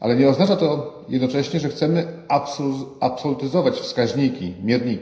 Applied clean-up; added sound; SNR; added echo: none; none; none; reverberation time 0.9 s.